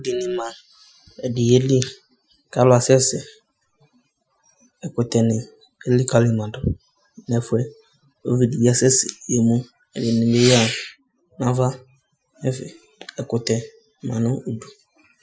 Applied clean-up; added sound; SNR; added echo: classical method Wiener filter.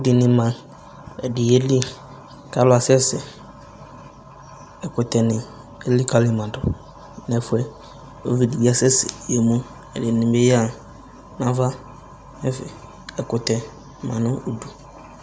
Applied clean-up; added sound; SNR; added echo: none; none; none; none.